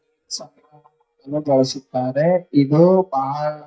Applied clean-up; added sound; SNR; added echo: neural mask model DeepFilterNet 3.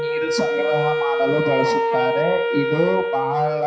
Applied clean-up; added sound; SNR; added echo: none; Wind instrument, woodwind instrument; -1 dB; reverberation time 0.5 s.